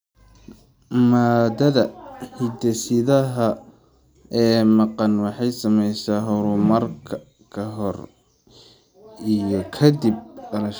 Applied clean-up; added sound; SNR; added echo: none; Whoosh, swoosh, swish; 10 dB; none.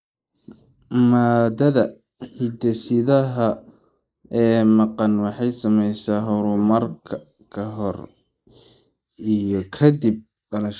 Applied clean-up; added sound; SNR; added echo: neural mask model Resemble Enhance denoiser.